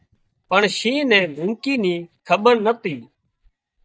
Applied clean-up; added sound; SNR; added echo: neural mask model DeepFilterNet 3.